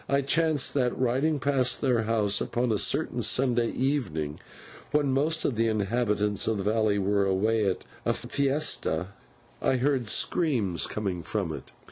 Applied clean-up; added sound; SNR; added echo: none; none; none; none.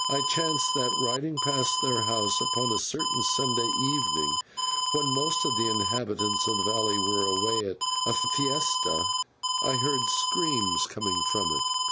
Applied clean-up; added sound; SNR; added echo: none; Alarm; -4 dB; none.